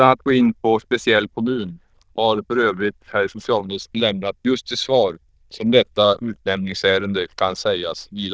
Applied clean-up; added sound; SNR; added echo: neural diffusion model UNIVERSE++.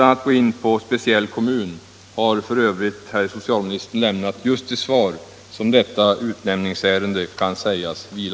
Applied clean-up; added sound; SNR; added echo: none; none; none; none.